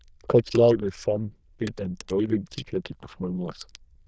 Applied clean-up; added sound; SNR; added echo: neural diffusion model UNIVERSE++.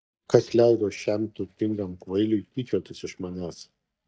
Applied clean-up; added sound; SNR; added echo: neural mask model DeepFilterNet 3.